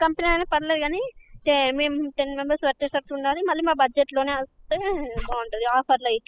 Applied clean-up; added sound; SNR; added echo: classical method spectral subtraction.